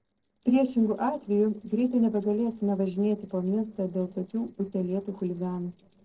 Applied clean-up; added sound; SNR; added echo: neural separator model SepFormer DNS4.